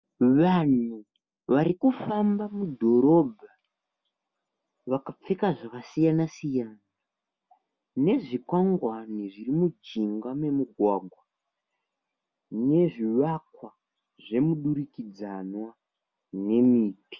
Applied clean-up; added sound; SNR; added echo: none; none; none; none.